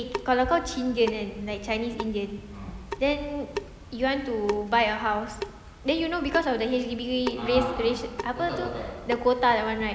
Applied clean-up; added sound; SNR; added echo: none; Drip / Sink (filling or washing) / Water tap, faucet; 12 dB; none.